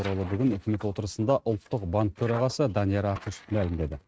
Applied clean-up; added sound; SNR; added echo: neural mask model RNNoise.